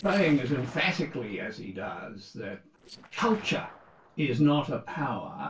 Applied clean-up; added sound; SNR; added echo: neural separator model SepFormer DNS4.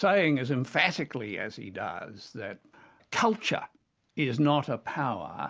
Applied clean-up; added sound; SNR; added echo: none; none; none; none.